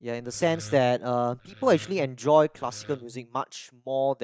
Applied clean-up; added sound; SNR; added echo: neural mask model DeepFilterNet 3.